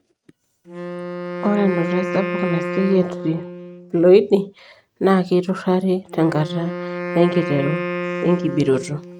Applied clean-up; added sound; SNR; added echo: neural mask model RNNoise.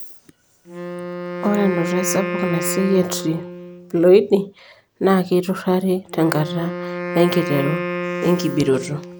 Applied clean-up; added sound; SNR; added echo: none; Wind instrument, woodwind instrument; 8 dB; none.